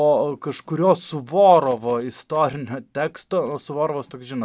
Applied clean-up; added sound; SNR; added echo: none; none; none; none.